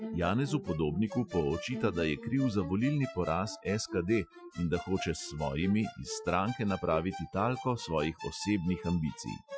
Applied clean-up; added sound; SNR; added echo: classical method Wiener filter.